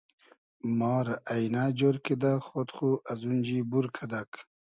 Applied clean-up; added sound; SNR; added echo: none; none; none; none.